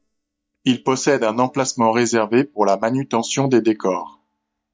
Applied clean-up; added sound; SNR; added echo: neural mask model DeepFilterNet 3.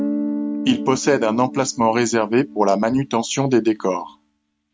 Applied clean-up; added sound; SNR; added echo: neural mask model RNNoise.